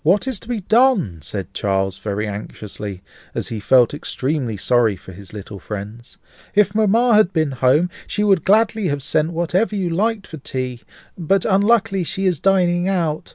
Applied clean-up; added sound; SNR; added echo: none; none; none; none.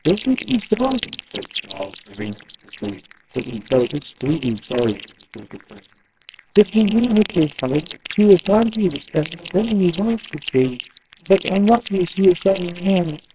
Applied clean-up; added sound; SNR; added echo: neural separator model SepFormer WHAMR!.